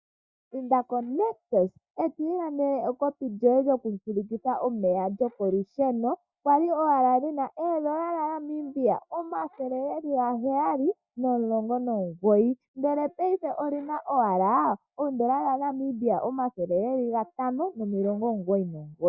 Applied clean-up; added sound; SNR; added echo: neural mask model DeepFilterNet 3.